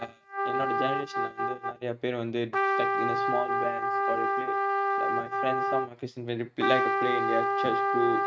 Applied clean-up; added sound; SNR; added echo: neural mask model RNNoise.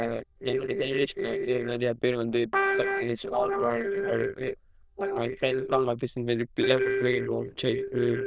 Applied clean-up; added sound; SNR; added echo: neural diffusion model UNIVERSE++.